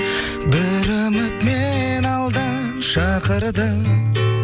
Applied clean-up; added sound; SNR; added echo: none; none; none; none.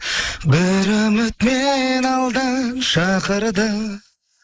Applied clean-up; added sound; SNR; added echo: neural mask model Resemble Enhance denoiser.